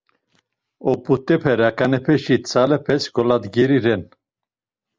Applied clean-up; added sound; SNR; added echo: none; none; none; none.